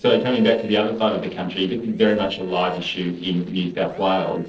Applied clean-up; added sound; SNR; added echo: neural separator model SepFormer DNS4.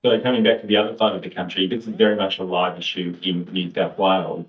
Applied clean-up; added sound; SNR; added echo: neural mask model DeepFilterNet 3.